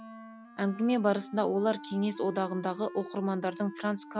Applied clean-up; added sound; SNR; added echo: none; Wind instrument, woodwind instrument; 15 dB; none.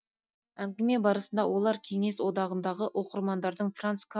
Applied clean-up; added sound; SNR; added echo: neural mask model DeepFilterNet 3.